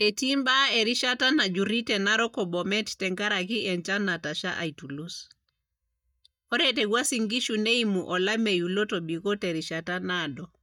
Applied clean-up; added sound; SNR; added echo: neural mask model DeepFilterNet 3.